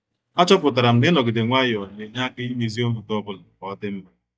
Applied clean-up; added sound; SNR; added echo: neural mask model DeepFilterNet 3.